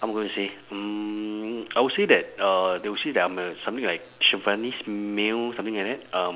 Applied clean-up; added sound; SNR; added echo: none; none; none; none.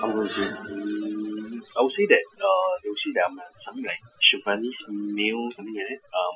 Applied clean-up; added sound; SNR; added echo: classical method Wiener filter.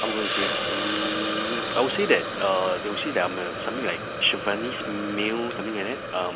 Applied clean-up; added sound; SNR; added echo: none; Hiss; 3 dB; none.